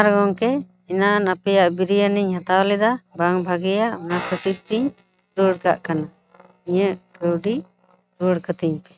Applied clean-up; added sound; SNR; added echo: neural mask model RNNoise.